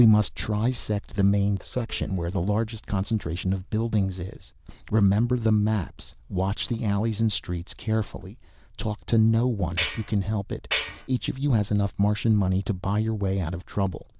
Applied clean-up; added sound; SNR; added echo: neural diffusion model UNIVERSE++.